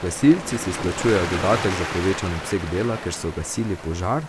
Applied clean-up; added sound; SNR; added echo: none; Waves, surf; 8 dB; none.